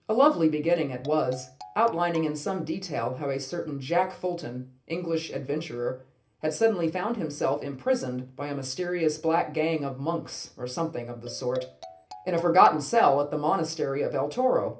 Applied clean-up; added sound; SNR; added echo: none; Marimba, xylophone; 19 dB; reverberation time 0.3 s.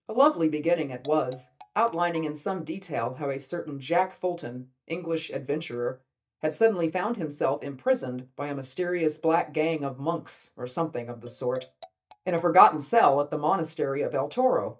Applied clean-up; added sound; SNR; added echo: neural mask model DeepFilterNet 3.